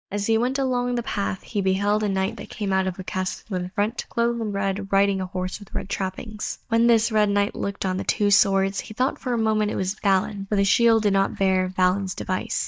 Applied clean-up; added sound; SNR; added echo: neural mask model DeepFilterNet 3.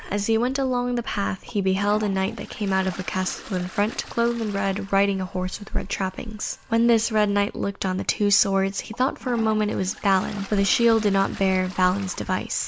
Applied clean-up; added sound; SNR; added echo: none; Toilet flush; 20 dB; none.